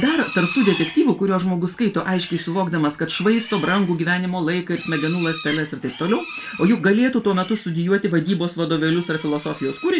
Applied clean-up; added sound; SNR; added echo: none; Livestock, farm animals, working animals; 15 dB; reverberation time 0.2 s.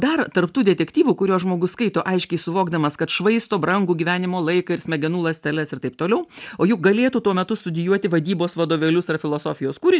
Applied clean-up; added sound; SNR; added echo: none; none; none; none.